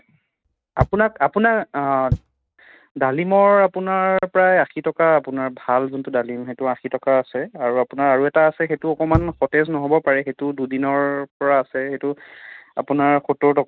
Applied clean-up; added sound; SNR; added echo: neural mask model RNNoise.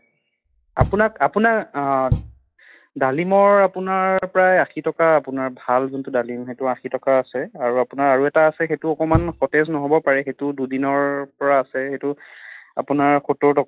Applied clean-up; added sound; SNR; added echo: classical method log-MMSE.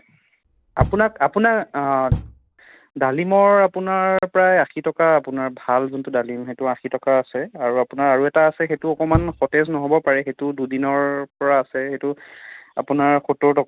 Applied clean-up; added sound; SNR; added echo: none; Knock; 8 dB; none.